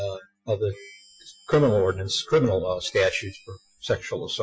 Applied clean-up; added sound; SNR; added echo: classical method Wiener filter.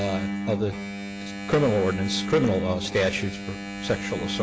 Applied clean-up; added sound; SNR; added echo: none; Engine; 5 dB; none.